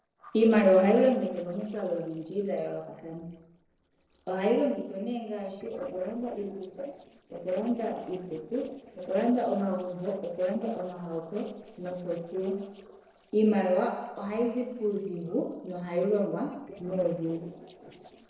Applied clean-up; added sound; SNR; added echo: neural separator model SepFormer DNS4.